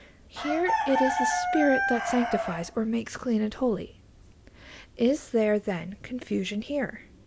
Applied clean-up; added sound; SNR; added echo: none; Chicken, rooster; 4 dB; none.